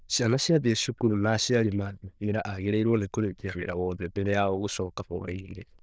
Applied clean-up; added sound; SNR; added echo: neural diffusion model UNIVERSE++.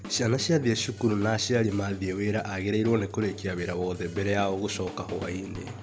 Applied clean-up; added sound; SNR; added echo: none; Organ + Drum kit; 13 dB; none.